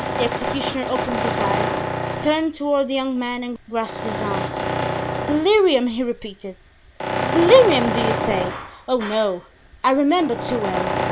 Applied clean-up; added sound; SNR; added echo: none; Tools; 4 dB; none.